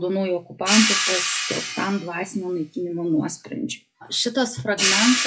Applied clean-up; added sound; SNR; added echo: classical method log-MMSE.